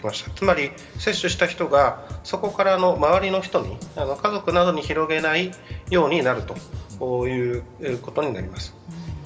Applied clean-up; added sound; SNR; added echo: none; Drum kit; 14 dB; reverberation time 1.1 s.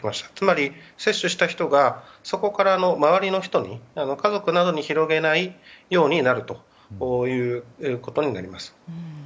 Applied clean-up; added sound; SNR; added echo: none; none; none; none.